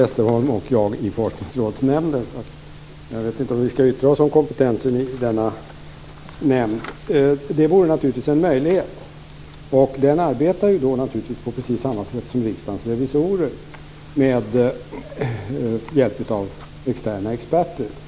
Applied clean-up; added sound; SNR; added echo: none; none; none; none.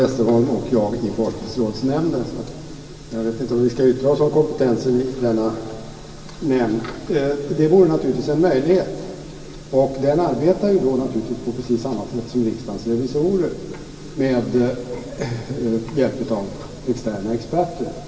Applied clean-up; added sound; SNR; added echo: none; none; none; reverberation time 2.6 s.